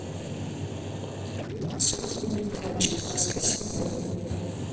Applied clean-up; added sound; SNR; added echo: neural separator model SepFormer DNS4.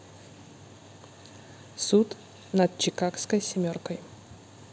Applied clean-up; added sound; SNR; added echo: none; none; none; none.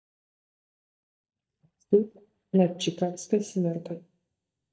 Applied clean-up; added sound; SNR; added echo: neural mask model DeepFilterNet 3.